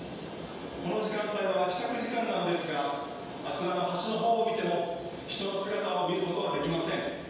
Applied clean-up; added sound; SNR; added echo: none; none; none; reverberation time 1.2 s.